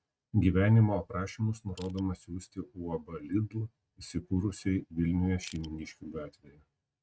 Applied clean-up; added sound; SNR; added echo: neural mask model RNNoise.